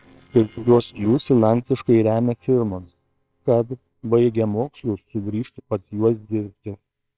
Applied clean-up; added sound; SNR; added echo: neural separator model SepFormer WHAMR!.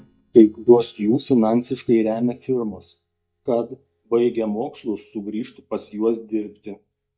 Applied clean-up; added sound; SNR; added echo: neural mask model DeepFilterNet 3.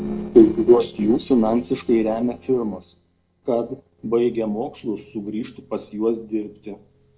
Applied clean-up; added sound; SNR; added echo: neural separator model SepFormer DNS4.